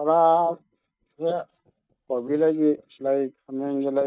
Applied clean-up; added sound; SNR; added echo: neural mask model DeepFilterNet 3.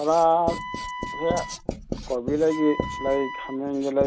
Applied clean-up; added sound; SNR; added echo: none; Writing + Wind instrument, woodwind instrument; 8 dB; none.